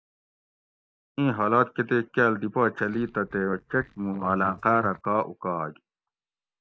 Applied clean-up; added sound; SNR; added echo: neural mask model DeepFilterNet 3.